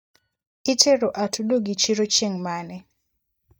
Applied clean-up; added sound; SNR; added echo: neural mask model DeepFilterNet 3.